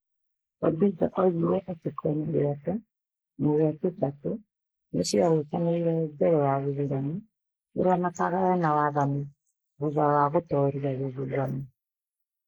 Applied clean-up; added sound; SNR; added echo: neural mask model Resemble Enhance denoiser.